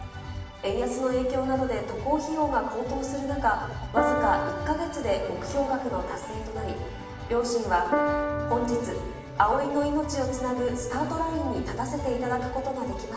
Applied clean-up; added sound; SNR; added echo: none; Piano; 5 dB; reverberation time 1.0 s.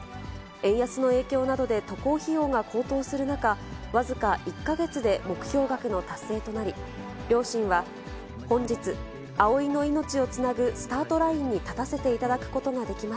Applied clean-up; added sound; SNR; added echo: none; none; none; none.